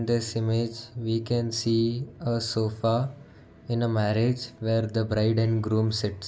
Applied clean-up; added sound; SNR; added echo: none; none; none; none.